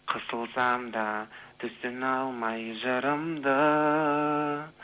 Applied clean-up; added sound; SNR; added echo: none; none; none; none.